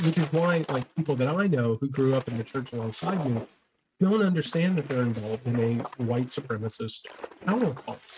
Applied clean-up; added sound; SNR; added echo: neural mask model RNNoise.